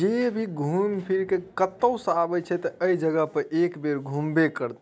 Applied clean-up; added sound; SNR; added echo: none; none; none; none.